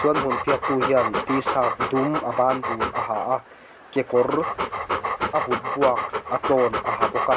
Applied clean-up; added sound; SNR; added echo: none; Dog; 3 dB; none.